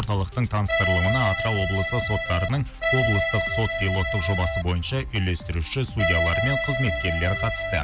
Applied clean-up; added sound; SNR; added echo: none; Accordion; 1 dB; none.